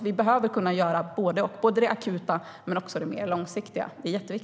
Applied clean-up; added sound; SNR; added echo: none; none; none; none.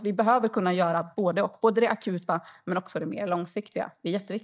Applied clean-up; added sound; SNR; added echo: neural mask model DeepFilterNet 3.